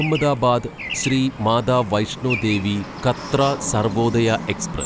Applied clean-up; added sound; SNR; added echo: none; Traffic noise, roadway noise / Bird; 10 dB; none.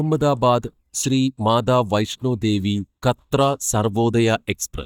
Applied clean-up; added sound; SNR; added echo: neural mask model DeepFilterNet 3.